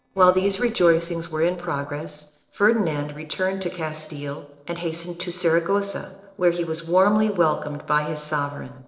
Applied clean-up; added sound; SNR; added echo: neural separator model SepFormer DNS4.